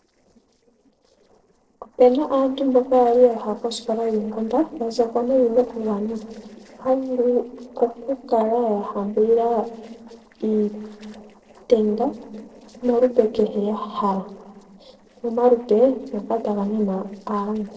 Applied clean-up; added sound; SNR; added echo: neural separator model SepFormer DNS4.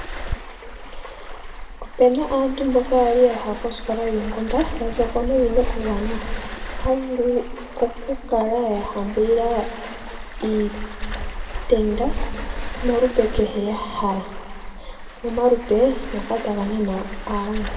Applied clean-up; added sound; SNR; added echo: none; Waves, surf; 6 dB; reverberation time 1.1 s.